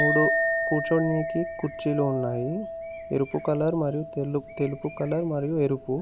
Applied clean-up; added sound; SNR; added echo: none; Chink, clink; 4 dB; none.